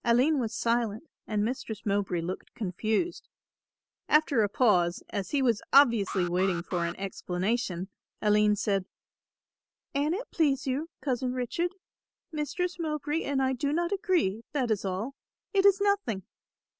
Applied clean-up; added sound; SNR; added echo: none; Alarm; 12 dB; none.